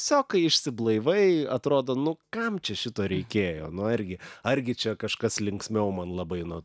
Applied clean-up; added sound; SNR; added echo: none; none; none; none.